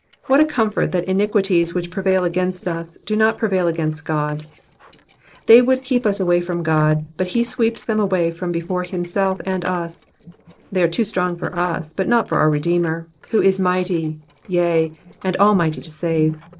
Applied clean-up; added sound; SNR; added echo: neural separator model SepFormer DNS4.